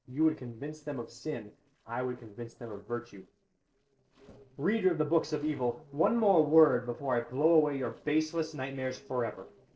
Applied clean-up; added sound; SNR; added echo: neural separator model SepFormer DNS4.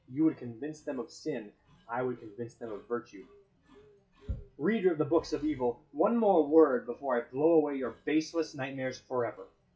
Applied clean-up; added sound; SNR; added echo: classical method WPE with log-MMSE.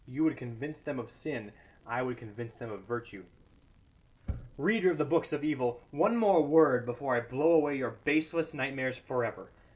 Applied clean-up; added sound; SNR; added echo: none; none; none; none.